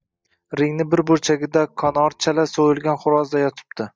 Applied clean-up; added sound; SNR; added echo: neural mask model DeepFilterNet 3.